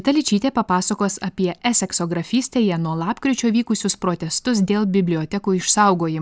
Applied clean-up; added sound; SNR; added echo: none; none; none; none.